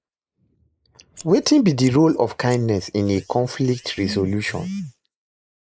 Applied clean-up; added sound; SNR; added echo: neural mask model Resemble Enhance denoiser.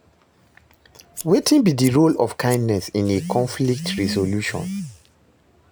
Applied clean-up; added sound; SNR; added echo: none; Scissors; 18 dB; none.